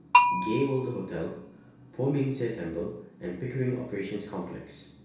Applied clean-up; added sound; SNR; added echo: none; Bell; -3 dB; reverberation time 0.6 s.